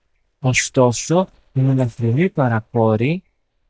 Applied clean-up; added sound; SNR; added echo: neural mask model DeepFilterNet 3.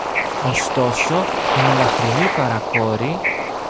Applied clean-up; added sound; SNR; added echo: none; Bird / Ocean; -2 dB; none.